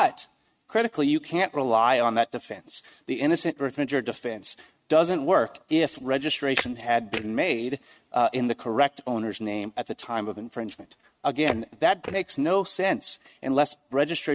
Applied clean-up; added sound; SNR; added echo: neural mask model RNNoise.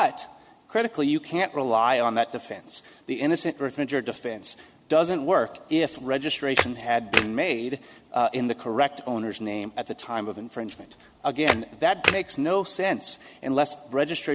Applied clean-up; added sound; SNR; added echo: none; Camera; 4 dB; none.